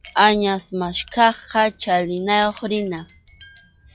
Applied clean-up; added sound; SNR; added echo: classical method log-MMSE.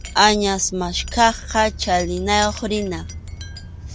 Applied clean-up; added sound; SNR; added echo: none; Wind chime; 11 dB; none.